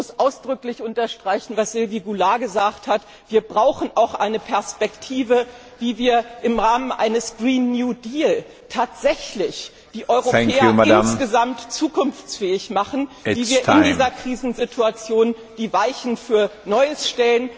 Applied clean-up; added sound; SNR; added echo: none; none; none; none.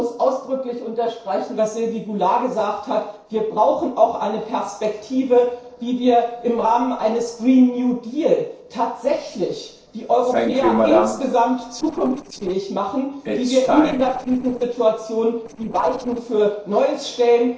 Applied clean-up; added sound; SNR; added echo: neural separator model SepFormer DNS4.